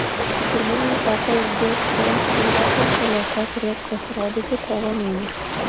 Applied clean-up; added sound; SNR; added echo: none; Ocean; -3 dB; none.